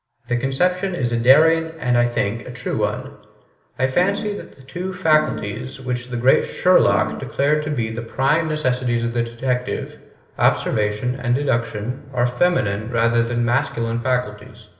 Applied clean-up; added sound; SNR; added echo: none; Organ; 7 dB; reverberation time 0.8 s.